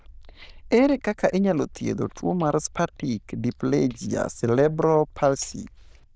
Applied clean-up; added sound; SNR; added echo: neural diffusion model UNIVERSE++.